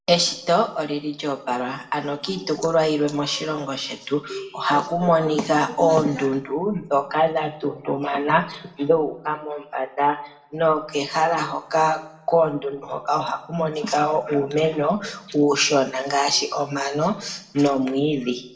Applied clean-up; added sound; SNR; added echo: none; none; none; reverberation time 0.5 s.